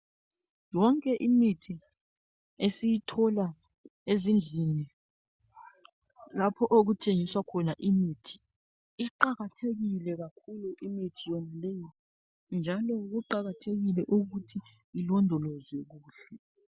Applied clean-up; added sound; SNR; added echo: none; none; none; none.